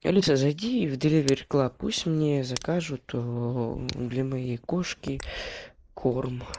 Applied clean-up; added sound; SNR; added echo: neural mask model Resemble Enhance denoiser.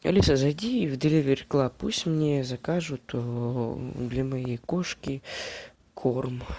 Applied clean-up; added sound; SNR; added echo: none; none; none; none.